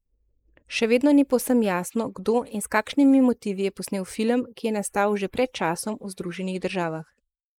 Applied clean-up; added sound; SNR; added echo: neural mask model Resemble Enhance denoiser.